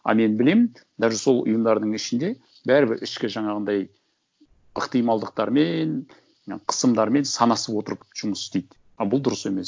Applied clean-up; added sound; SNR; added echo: none; none; none; none.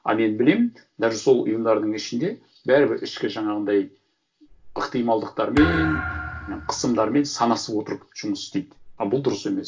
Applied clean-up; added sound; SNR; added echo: none; Thump, thud; 8 dB; reverberation time 0.2 s.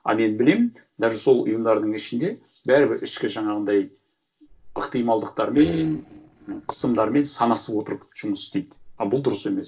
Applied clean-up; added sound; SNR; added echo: neural separator model SepFormer DNS4.